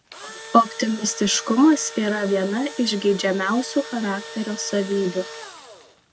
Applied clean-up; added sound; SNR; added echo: none; Engine / Drill; 15 dB; none.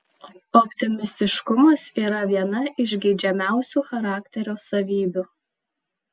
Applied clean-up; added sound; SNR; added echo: none; none; none; none.